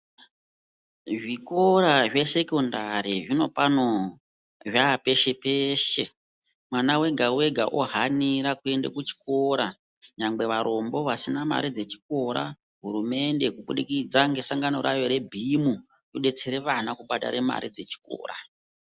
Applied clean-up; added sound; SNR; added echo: none; none; none; none.